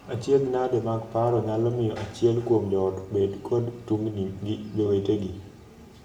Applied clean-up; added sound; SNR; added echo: none; none; none; reverberation time 0.7 s.